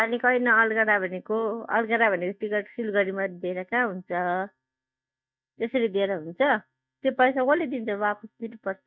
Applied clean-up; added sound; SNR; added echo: neural mask model DeepFilterNet 3.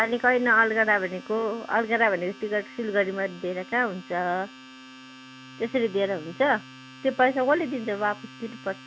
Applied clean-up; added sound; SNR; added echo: none; Domestic sounds, home sounds; 19 dB; none.